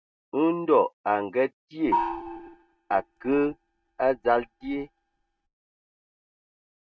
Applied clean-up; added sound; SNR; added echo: neural mask model RNNoise.